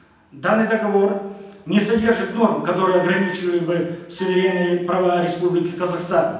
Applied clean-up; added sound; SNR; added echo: none; Wind instrument, woodwind instrument; 14 dB; reverberation time 0.9 s.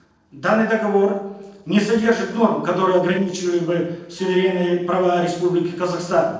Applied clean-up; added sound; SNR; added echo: neural separator model SepFormer DNS4.